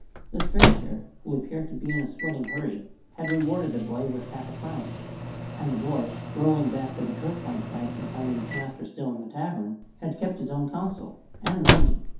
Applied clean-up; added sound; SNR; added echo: none; Microwave oven; -2 dB; reverberation time 0.5 s.